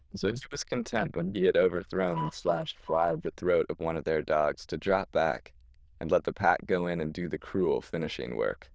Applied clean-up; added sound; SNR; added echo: neural diffusion model UNIVERSE++.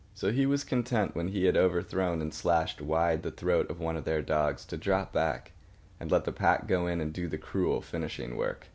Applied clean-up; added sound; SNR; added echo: none; none; none; none.